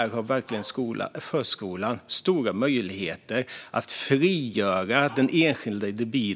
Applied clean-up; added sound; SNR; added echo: none; Dog; 19 dB; none.